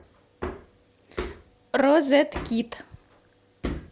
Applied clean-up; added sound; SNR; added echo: none; Hammer; 11 dB; none.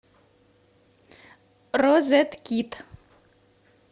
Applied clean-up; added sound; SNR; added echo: none; none; none; none.